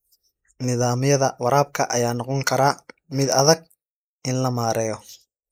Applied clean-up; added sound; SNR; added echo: neural mask model Resemble Enhance denoiser.